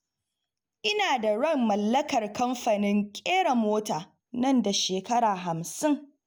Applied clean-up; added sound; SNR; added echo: none; none; none; none.